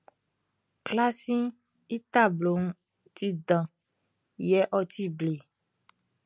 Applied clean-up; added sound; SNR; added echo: none; none; none; none.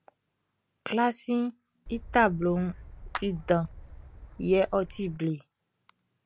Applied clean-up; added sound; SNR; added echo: none; Gull, seagull / Wind + Clapping; 14 dB; none.